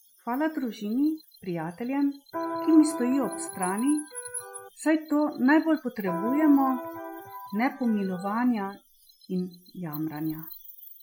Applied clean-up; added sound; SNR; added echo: classical method Wiener filter.